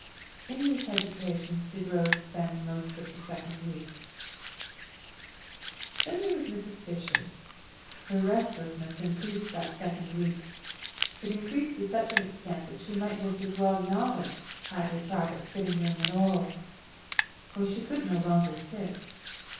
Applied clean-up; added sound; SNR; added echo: none; Hands; 3 dB; reverberation time 0.7 s.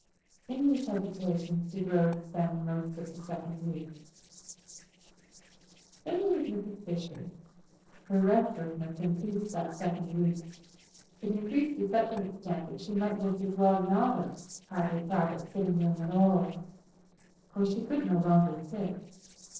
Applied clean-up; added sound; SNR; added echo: neural separator model SepFormer DNS4.